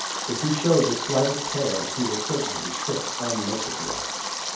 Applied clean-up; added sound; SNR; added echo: none; Stream; 3 dB; reverberation time 0.5 s.